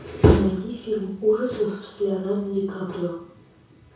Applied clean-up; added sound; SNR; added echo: none; none; none; reverberation time 0.6 s.